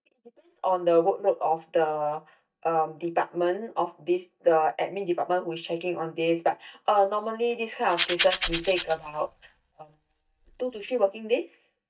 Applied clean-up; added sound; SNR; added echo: neural mask model DeepFilterNet 3.